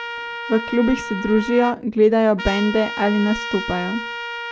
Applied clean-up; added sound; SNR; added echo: none; Trumpet; 9 dB; none.